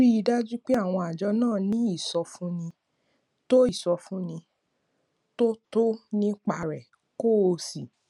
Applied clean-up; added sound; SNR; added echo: none; none; none; none.